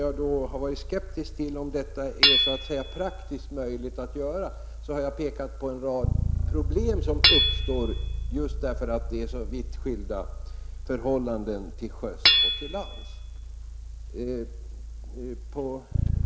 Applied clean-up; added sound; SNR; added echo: none; Bass guitar + Hammer / Chink, clink; -4 dB; none.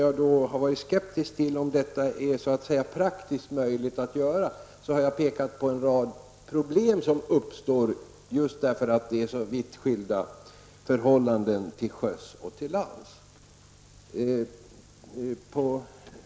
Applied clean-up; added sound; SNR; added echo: none; none; none; none.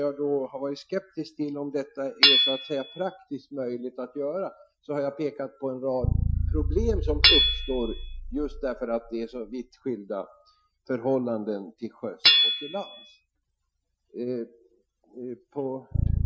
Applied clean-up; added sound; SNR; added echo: classical method Wiener filter.